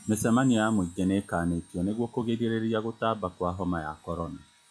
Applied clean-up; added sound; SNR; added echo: classical method log-MMSE.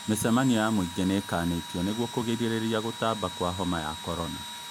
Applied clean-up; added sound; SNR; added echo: none; Engine / Drill; 12 dB; none.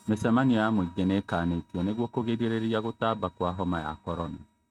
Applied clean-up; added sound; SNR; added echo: neural mask model RNNoise.